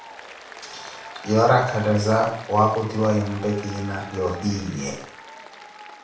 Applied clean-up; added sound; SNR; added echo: none; Applause; 16 dB; reverberation time 0.5 s.